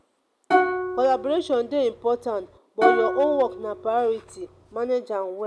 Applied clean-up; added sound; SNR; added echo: none; Plucked string instrument; 2 dB; none.